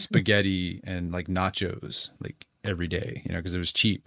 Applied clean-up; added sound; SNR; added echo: neural mask model Resemble Enhance denoiser.